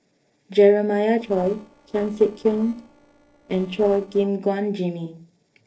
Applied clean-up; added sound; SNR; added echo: neural separator model SepFormer DNS4.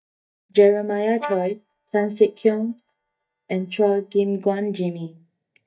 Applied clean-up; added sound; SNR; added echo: neural mask model DeepFilterNet 3.